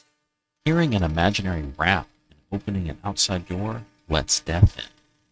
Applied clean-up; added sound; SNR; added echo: neural mask model RNNoise.